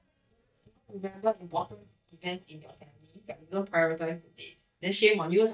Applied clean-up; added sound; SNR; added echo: neural mask model DeepFilterNet 3.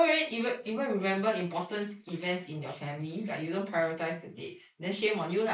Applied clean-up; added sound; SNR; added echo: neural mask model Resemble Enhance denoiser.